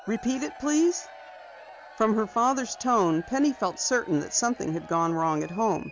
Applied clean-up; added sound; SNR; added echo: none; Crowd / Cheering; 19 dB; none.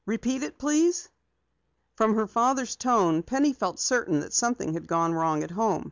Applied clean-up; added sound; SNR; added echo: none; none; none; none.